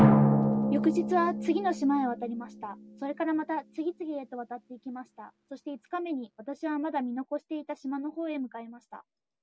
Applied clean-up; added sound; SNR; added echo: none; Drum; -1 dB; none.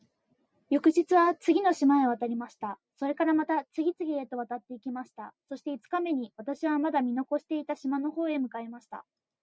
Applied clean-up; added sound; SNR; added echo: none; none; none; none.